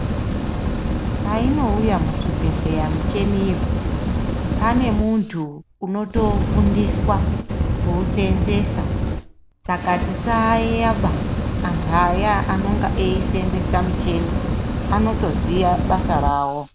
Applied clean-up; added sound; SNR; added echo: none; Fire; -2 dB; none.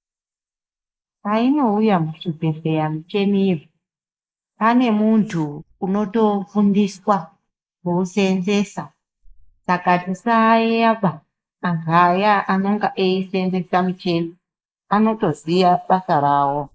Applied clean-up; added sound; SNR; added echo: neural mask model Resemble Enhance denoiser.